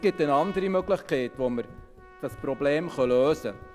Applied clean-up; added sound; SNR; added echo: none; Run + Trumpet; 19 dB; none.